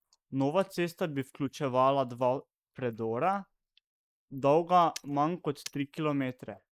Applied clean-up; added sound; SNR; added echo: neural mask model Resemble Enhance denoiser.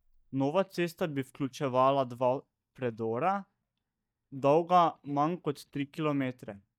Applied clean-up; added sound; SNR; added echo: neural mask model DeepFilterNet 3.